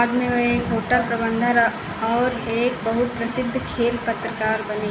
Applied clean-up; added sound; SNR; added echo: none; none; none; none.